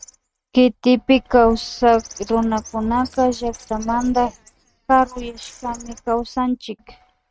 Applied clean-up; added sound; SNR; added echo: neural mask model RNNoise.